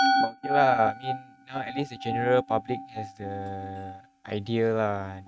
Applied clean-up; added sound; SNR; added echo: neural mask model RNNoise.